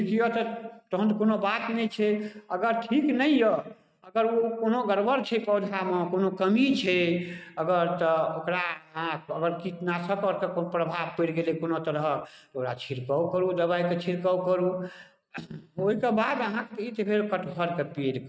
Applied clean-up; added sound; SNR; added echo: neural mask model RNNoise.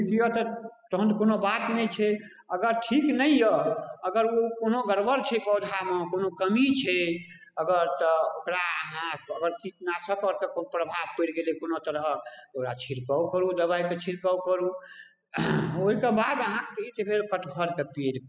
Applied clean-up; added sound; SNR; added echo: classical method spectral subtraction.